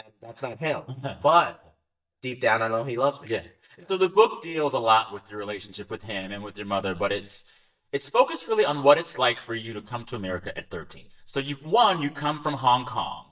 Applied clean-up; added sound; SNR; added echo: neural mask model DeepFilterNet 3.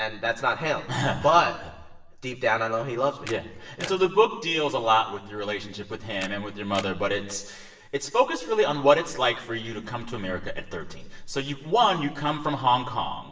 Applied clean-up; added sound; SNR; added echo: none; Camera; 18 dB; reverberation time 0.9 s.